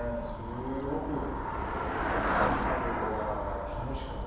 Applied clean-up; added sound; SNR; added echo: none; Traffic noise, roadway noise / Bicycle; -5 dB; reverberation time 1.1 s.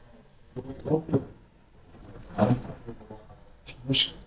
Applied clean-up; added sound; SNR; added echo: neural mask model DeepFilterNet 3.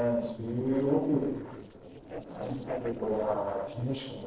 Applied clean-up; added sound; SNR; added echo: neural separator model SepFormer DNS4.